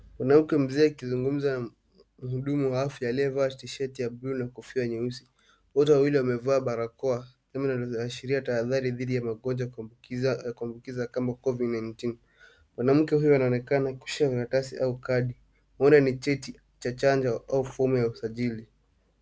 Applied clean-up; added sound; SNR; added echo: none; none; none; none.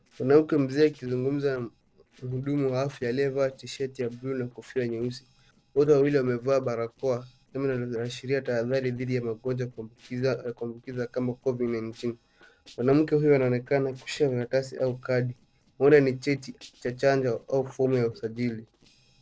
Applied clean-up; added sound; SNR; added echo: neural separator model SepFormer DNS4.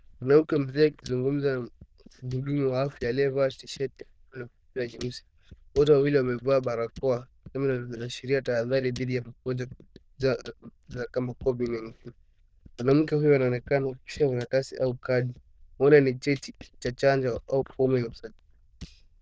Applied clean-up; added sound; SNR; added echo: neural diffusion model UNIVERSE++.